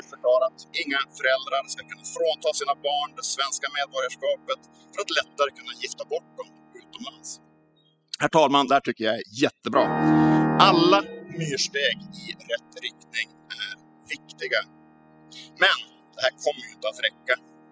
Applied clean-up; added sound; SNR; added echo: classical method spectral subtraction.